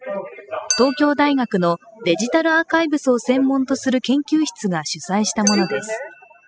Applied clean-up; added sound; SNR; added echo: classical method spectral subtraction.